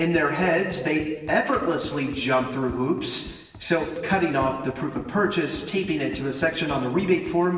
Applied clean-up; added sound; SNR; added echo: none; Run; 19 dB; reverberation time 1.2 s.